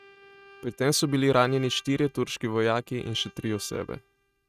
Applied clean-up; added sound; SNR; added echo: neural mask model RNNoise.